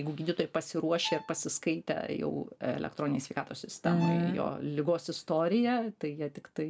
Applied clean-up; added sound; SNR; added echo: none; Bowed string instrument; 15 dB; none.